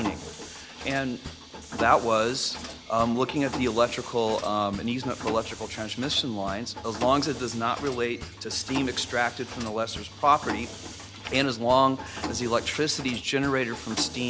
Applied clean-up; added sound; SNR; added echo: none; Mechanisms; 11 dB; none.